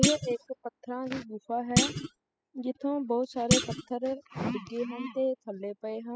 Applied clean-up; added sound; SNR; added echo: classical method spectral subtraction.